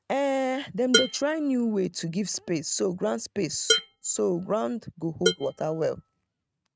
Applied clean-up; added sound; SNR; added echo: neural mask model RNNoise.